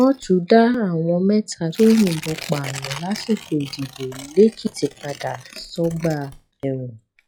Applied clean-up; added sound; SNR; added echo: classical method log-MMSE.